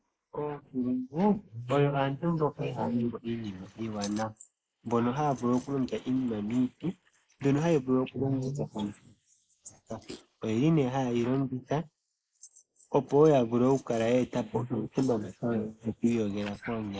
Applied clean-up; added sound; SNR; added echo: neural mask model Resemble Enhance denoiser.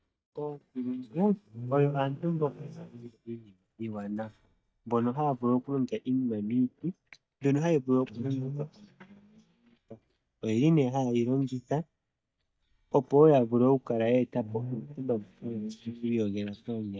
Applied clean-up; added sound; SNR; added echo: neural mask model DeepFilterNet 3.